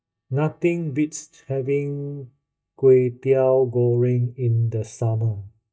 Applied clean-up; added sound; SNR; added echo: neural mask model DeepFilterNet 3.